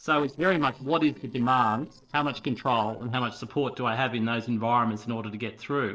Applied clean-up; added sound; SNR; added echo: neural separator model SepFormer DNS4.